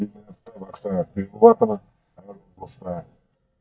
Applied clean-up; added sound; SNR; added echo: neural mask model DeepFilterNet 3.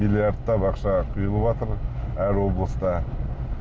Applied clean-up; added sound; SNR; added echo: none; none; none; none.